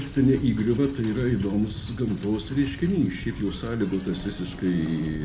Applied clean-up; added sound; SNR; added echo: none; Rain; 12 dB; reverberation time 0.4 s.